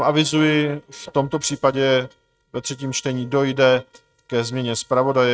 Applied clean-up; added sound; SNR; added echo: neural mask model RNNoise.